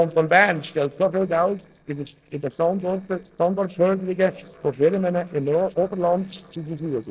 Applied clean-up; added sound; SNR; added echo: neural separator model SepFormer DNS4.